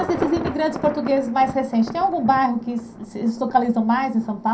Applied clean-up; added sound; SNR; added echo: none; Thunder / Traffic noise, roadway noise / Rain / Insect; 12 dB; reverberation time 0.3 s.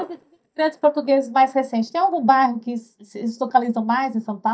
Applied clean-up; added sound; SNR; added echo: neural mask model DeepFilterNet 3.